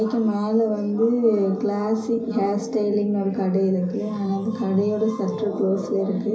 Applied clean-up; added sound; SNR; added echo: none; none; none; reverberation time 0.5 s.